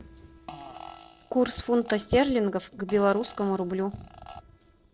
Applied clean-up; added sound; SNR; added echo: neural separator model SepFormer DNS4.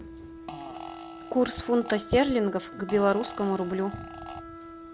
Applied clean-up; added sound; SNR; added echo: none; Fart + Wind instrument, woodwind instrument; 13 dB; none.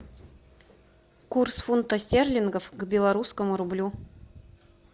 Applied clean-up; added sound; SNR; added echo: none; none; none; none.